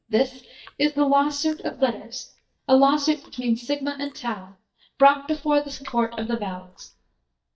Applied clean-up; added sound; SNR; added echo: neural mask model DeepFilterNet 3.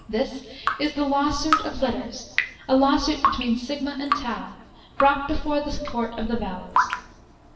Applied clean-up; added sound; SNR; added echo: none; Drip; 4 dB; reverberation time 1.0 s.